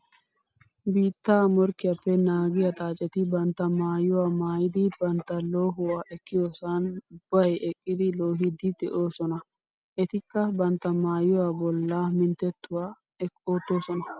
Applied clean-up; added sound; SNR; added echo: none; none; none; none.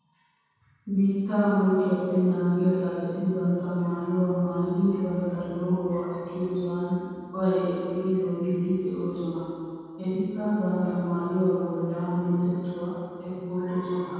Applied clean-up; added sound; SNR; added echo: none; none; none; reverberation time 2.1 s.